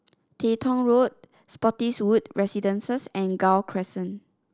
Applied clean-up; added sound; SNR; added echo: none; none; none; none.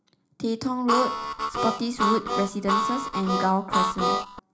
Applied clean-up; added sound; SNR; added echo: none; Harmonica; -1 dB; reverberation time 0.4 s.